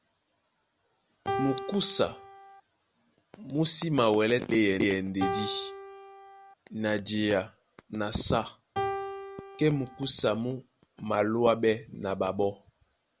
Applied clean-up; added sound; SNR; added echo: none; Piano; 6 dB; none.